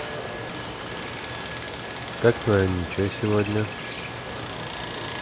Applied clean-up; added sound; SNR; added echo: none; Stream; 4 dB; none.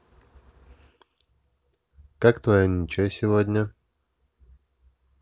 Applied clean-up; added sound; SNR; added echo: none; none; none; none.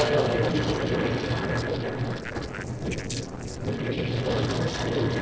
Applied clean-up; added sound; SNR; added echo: neural separator model SepFormer DNS4.